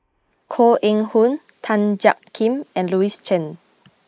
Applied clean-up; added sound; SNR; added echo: neural mask model Resemble Enhance denoiser.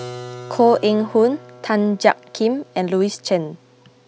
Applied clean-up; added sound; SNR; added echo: none; Keyboard (musical); 19 dB; none.